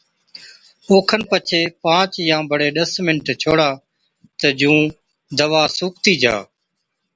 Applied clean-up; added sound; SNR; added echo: none; none; none; none.